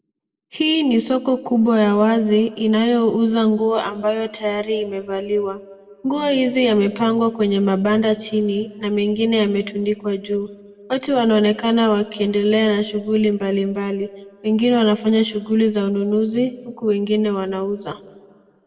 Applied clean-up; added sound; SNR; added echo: none; none; none; reverberation time 1.2 s.